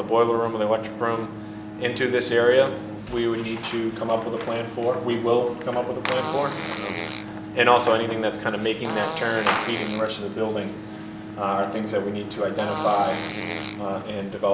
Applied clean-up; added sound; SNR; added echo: none; Fart + Bowed string instrument; 10 dB; none.